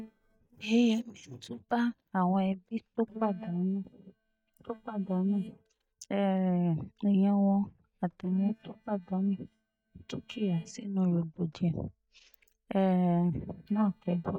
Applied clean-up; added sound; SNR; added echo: neural mask model DeepFilterNet 3.